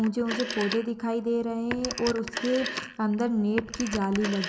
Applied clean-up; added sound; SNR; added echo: none; Telephone; 9 dB; reverberation time 0.7 s.